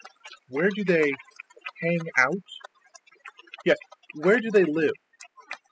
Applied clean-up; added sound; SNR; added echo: classical method spectral subtraction.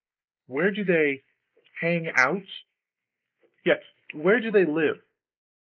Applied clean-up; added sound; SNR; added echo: neural mask model Resemble Enhance denoiser.